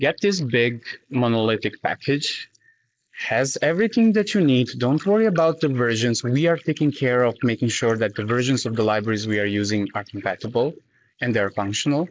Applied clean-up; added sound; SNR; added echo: neural mask model Resemble Enhance denoiser.